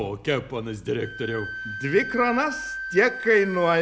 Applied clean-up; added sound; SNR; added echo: none; Wind instrument, woodwind instrument; 11 dB; none.